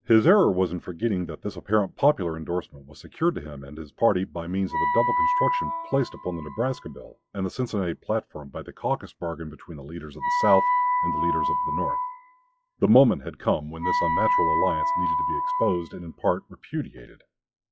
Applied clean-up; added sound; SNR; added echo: classical method log-MMSE.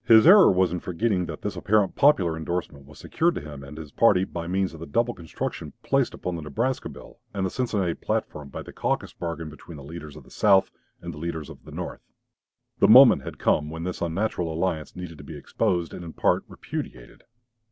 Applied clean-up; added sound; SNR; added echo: none; none; none; none.